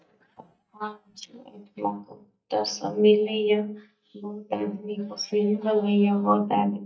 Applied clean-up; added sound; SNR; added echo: neural mask model DeepFilterNet 3.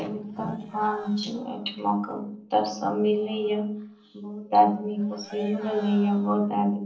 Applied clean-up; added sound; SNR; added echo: neural separator model SepFormer DNS4.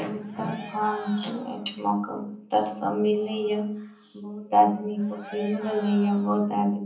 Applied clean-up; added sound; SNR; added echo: none; Cheering; 17 dB; reverberation time 0.6 s.